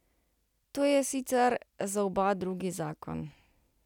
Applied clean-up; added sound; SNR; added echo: none; none; none; none.